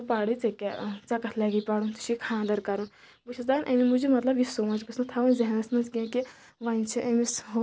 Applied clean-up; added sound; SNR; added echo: none; none; none; none.